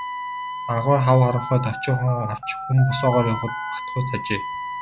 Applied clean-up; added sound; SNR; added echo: none; Telephone + Wind instrument, woodwind instrument; 8 dB; none.